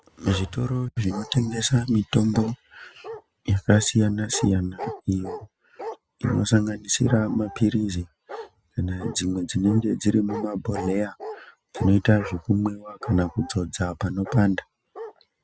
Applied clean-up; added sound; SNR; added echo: none; Bark; 15 dB; none.